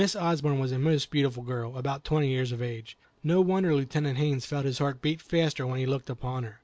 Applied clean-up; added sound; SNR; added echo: none; none; none; none.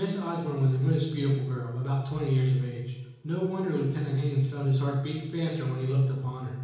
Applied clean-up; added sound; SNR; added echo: none; none; none; reverberation time 1.0 s.